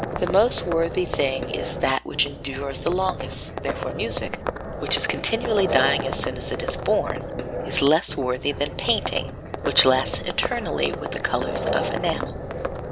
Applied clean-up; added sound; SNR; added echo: none; Livestock, farm animals, working animals; 4 dB; none.